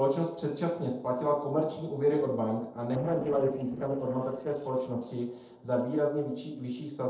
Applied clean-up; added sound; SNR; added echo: neural separator model SepFormer DNS4.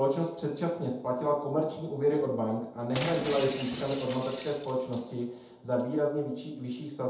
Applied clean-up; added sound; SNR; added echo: none; Shatter; 9 dB; reverberation time 0.8 s.